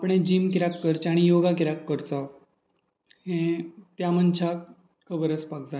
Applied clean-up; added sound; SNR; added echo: none; none; none; none.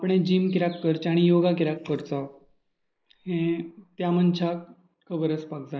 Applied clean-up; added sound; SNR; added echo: neural mask model Resemble Enhance denoiser.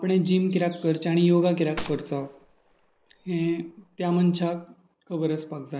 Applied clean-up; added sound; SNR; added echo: none; Gunshot, gunfire; 17 dB; none.